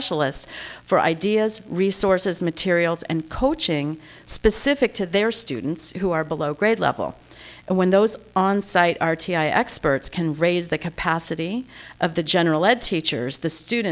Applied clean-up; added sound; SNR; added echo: none; none; none; none.